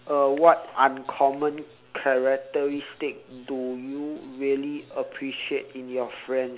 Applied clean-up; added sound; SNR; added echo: none; none; none; none.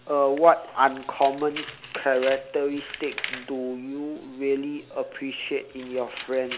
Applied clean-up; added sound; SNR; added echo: none; Tools; 15 dB; none.